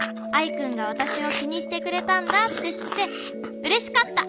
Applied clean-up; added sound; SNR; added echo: none; Chewing, mastication; 10 dB; none.